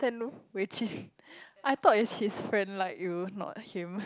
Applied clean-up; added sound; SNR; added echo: none; none; none; none.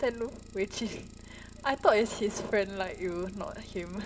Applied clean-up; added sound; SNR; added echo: none; Idling; 16 dB; reverberation time 1.2 s.